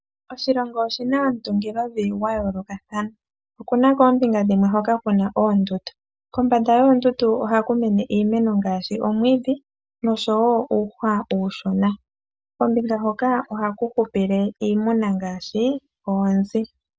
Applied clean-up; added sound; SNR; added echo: none; none; none; none.